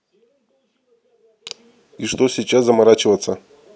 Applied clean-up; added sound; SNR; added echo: none; none; none; none.